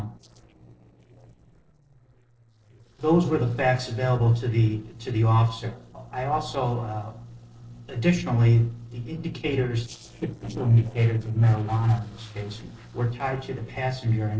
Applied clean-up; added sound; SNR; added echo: neural separator model SepFormer DNS4.